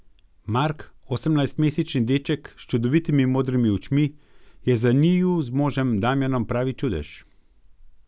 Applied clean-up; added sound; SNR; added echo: none; none; none; none.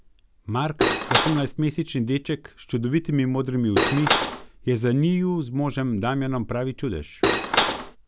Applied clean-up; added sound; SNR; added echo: none; Cutlery, silverware / Dishes, pots, and pans; -5 dB; none.